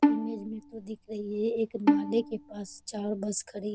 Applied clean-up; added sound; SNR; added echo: none; Bowed string instrument; -2 dB; none.